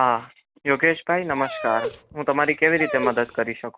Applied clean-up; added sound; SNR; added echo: none; Dog; 10 dB; none.